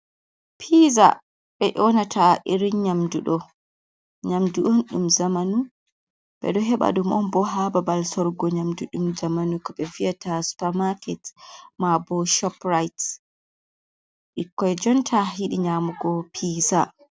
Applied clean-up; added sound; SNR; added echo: none; none; none; none.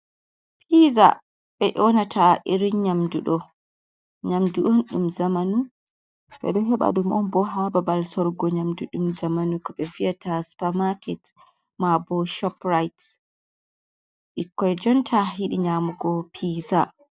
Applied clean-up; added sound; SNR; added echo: neural mask model DeepFilterNet 3.